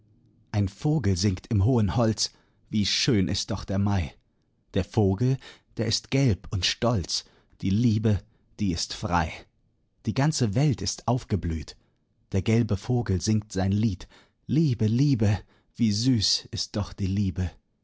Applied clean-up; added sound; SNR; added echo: none; none; none; none.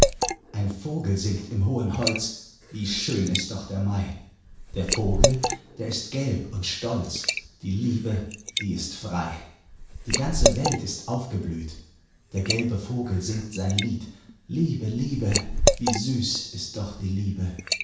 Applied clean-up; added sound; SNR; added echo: none; Liquid; 1 dB; reverberation time 0.7 s.